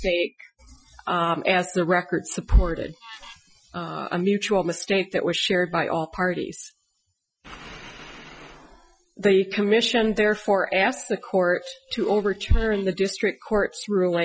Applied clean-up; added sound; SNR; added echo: classical method Wiener filter.